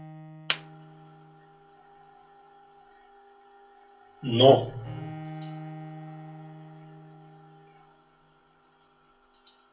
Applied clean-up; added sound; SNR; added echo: none; Bowed string instrument; 15 dB; reverberation time 0.2 s.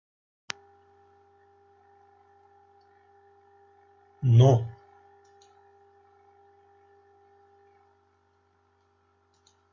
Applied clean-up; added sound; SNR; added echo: none; none; none; none.